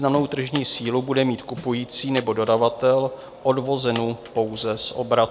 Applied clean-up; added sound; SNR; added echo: none; Snare drum + Coin (dropping); 19 dB; none.